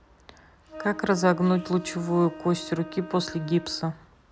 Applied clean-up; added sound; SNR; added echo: none; Wind instrument, woodwind instrument; 16 dB; none.